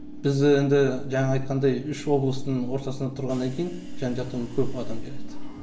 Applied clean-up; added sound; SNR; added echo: none; Subway, metro, underground / Train; 17 dB; reverberation time 0.9 s.